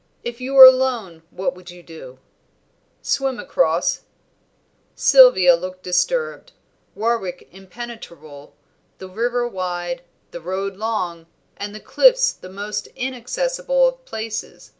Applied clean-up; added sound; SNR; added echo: none; none; none; none.